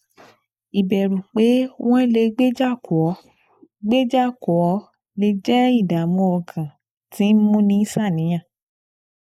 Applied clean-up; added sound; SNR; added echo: neural mask model Resemble Enhance denoiser.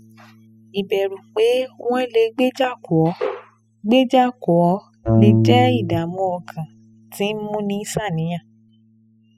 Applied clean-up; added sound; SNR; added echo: classical method spectral subtraction.